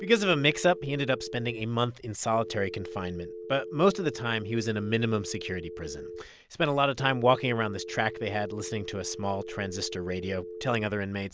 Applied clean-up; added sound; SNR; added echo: none; Telephone; 12 dB; none.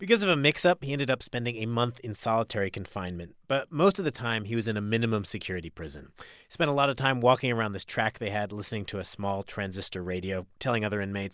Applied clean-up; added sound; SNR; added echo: none; none; none; none.